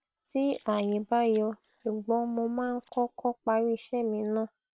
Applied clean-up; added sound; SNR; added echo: neural separator model SepFormer WHAM!.